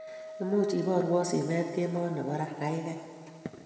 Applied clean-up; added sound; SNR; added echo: none; Wind instrument, woodwind instrument; 17 dB; reverberation time 1.7 s.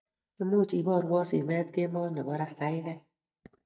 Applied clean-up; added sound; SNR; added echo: neural mask model DeepFilterNet 3.